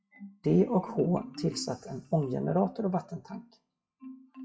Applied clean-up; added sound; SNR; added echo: classical method WPE with log-MMSE.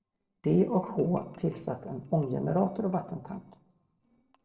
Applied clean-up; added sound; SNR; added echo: neural separator model SepFormer DNS4.